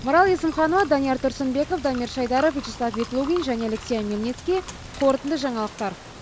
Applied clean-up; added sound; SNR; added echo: none; Rain + Liquid; 16 dB; none.